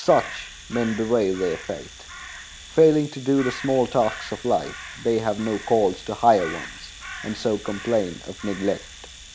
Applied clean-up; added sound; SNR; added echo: none; Domestic sounds, home sounds + Crow; 14 dB; none.